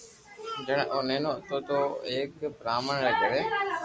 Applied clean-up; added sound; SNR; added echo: none; none; none; none.